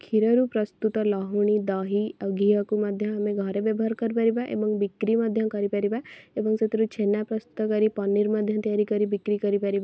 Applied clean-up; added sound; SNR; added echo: none; none; none; none.